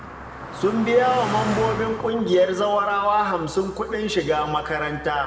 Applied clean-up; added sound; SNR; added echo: none; Car passing by; 11 dB; reverberation time 1.5 s.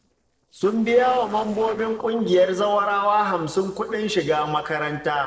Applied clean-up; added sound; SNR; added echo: neural separator model SepFormer DNS4.